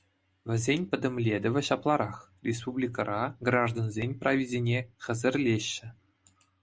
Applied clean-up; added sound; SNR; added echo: none; none; none; none.